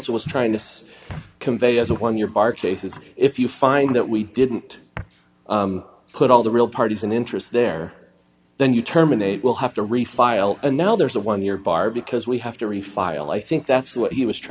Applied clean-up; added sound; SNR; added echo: none; none; none; none.